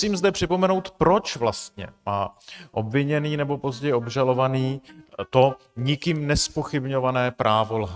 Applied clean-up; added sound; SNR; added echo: neural mask model RNNoise.